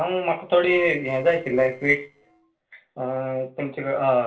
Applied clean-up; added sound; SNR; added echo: neural separator model SepFormer DNS4.